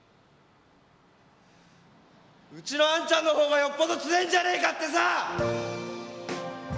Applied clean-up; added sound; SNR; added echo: none; none; none; none.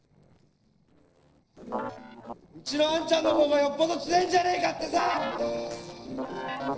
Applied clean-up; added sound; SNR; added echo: neural separator model SepFormer DNS4.